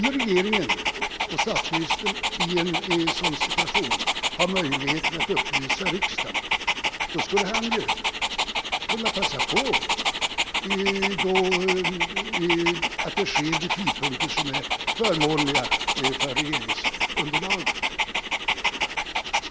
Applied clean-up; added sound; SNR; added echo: none; Dog; -3 dB; none.